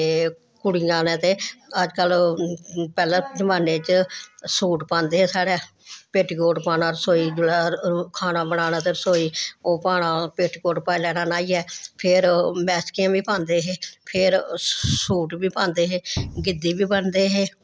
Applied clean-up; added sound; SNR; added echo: none; Cupboard open or close; 7 dB; none.